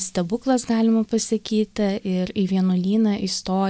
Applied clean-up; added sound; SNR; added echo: none; none; none; none.